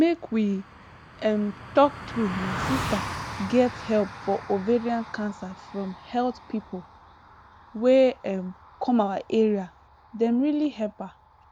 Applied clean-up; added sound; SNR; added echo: none; Car passing by; 13 dB; none.